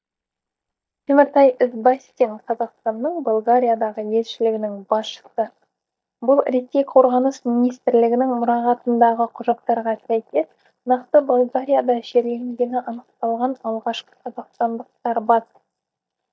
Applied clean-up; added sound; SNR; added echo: neural mask model DeepFilterNet 3.